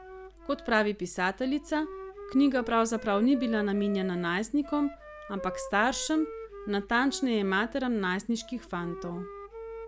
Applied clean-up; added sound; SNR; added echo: none; Wind instrument, woodwind instrument; 15 dB; none.